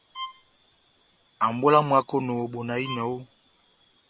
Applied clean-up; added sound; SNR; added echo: none; Bowed string instrument; 16 dB; none.